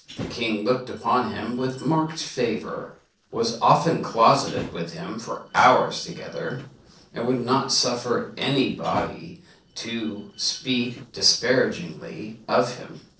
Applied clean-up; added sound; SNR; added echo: neural separator model SepFormer DNS4.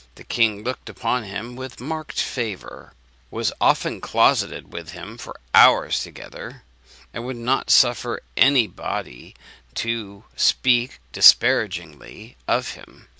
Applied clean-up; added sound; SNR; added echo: none; none; none; none.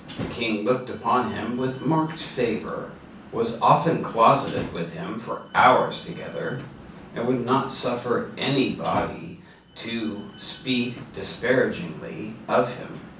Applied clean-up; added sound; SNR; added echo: none; Slam; 17 dB; reverberation time 0.6 s.